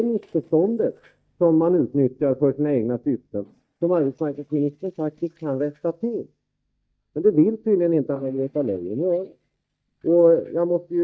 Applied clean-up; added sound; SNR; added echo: neural mask model DeepFilterNet 3.